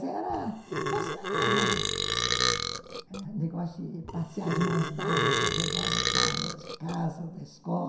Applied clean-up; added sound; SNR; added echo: none; Burping, eructation; -4 dB; reverberation time 0.7 s.